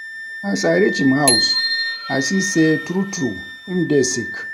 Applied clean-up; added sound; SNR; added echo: none; Bicycle bell + Wind instrument, woodwind instrument; 4 dB; none.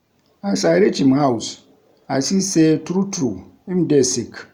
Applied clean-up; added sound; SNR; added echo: none; none; none; none.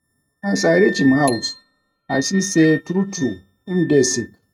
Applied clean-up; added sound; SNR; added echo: neural mask model RNNoise.